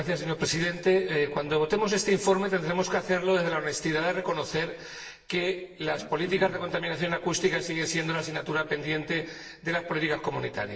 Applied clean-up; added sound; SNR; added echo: neural separator model SepFormer DNS4.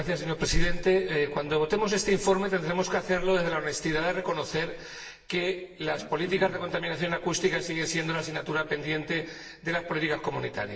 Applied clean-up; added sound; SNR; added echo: none; Cough; 17 dB; reverberation time 0.9 s.